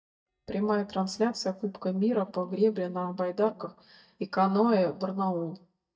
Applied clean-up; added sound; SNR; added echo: neural mask model DeepFilterNet 3.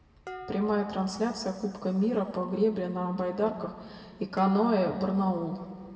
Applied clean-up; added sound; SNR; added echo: none; Dishes, pots, and pans; 19 dB; reverberation time 2.3 s.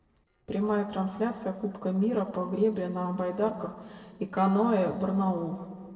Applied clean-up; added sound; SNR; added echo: neural separator model SepFormer DNS4.